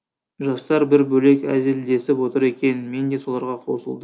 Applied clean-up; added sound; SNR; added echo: none; none; none; none.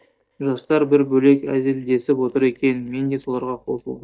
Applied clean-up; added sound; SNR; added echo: neural mask model DeepFilterNet 3.